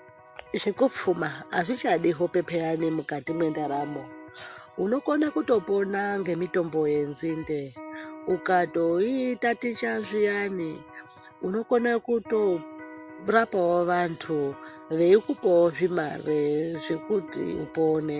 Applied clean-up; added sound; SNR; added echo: none; Electric guitar; 19 dB; none.